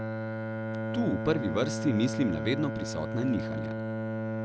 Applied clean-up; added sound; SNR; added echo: none; Bowed string instrument; 2 dB; none.